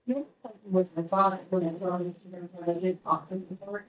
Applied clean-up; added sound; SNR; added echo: neural mask model DeepFilterNet 3.